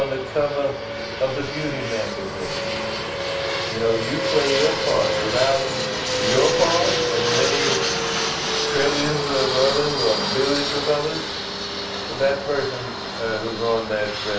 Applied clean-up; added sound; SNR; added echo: none; Fixed-wing aircraft, airplane; 0 dB; reverberation time 0.3 s.